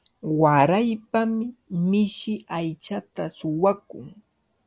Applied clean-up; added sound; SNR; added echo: none; none; none; none.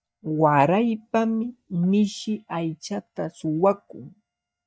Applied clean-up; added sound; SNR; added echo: neural mask model DeepFilterNet 3.